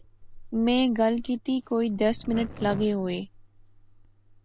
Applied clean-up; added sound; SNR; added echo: none; Zipper (clothing); 14 dB; none.